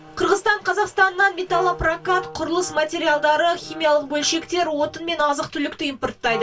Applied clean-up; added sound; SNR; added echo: none; Wind instrument, woodwind instrument; 17 dB; reverberation time 0.1 s.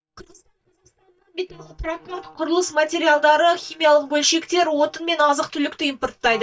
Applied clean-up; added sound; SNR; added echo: neural mask model DeepFilterNet 3.